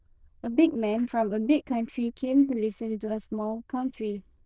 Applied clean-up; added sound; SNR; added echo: neural diffusion model UNIVERSE++.